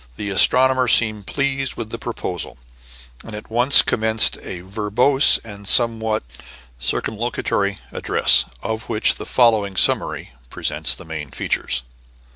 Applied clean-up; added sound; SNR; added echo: none; none; none; none.